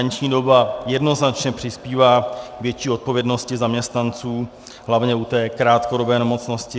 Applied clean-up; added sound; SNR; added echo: none; none; none; none.